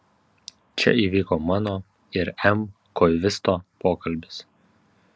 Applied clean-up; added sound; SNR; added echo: none; none; none; none.